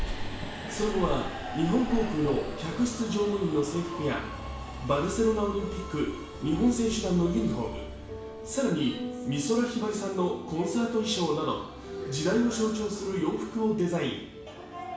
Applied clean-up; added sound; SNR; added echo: none; Subway, metro, underground; 11 dB; reverberation time 0.7 s.